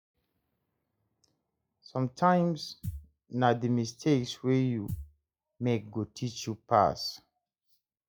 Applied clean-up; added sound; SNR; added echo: classical method log-MMSE.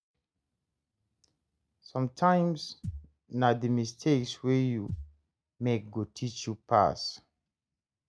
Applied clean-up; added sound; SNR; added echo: neural mask model RNNoise.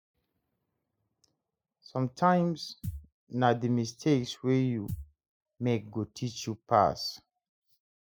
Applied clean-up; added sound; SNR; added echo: classical method spectral subtraction.